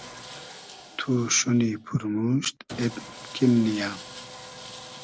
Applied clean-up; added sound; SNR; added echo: none; Sawing; 16 dB; none.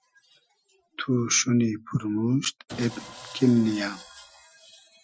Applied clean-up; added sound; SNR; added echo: classical method Wiener filter.